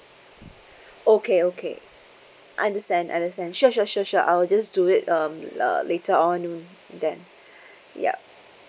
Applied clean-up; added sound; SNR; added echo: neural mask model Resemble Enhance denoiser.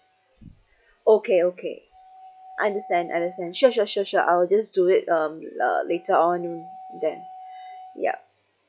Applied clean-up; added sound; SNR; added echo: classical method log-MMSE.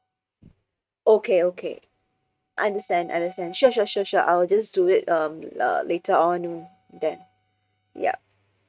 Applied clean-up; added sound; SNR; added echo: neural mask model RNNoise.